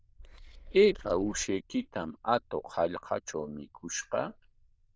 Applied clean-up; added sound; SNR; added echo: neural diffusion model UNIVERSE++.